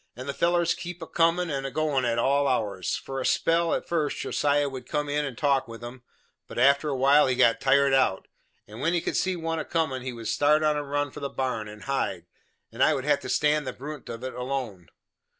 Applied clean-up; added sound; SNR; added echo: none; none; none; none.